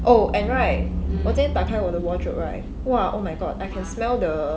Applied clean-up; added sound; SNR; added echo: none; none; none; none.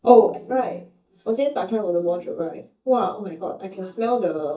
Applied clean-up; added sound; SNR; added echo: neural mask model DeepFilterNet 3.